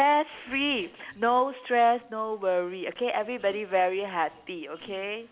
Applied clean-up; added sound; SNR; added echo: none; none; none; none.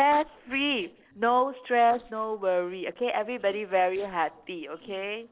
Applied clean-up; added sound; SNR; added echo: neural separator model SepFormer DNS4.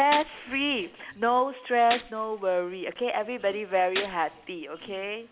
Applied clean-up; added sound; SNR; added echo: none; Gunshot, gunfire; 12 dB; none.